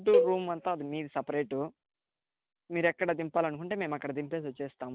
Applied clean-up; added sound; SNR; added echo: none; Cowbell; 0 dB; none.